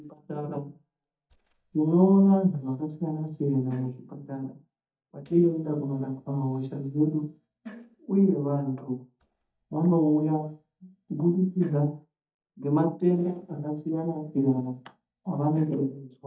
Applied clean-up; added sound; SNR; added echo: neural mask model DeepFilterNet 3.